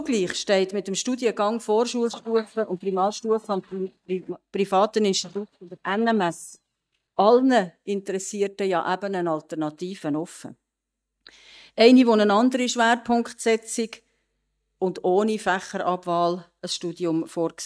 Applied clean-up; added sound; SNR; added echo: neural mask model DeepFilterNet 3.